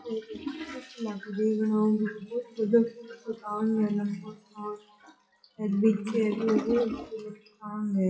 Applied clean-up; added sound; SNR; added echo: classical method WPE with log-MMSE.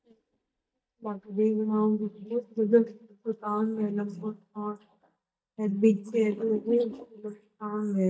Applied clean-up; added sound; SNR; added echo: neural mask model DeepFilterNet 3.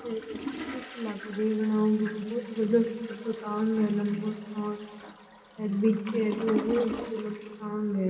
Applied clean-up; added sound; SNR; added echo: none; Toilet flush; 12 dB; reverberation time 2.6 s.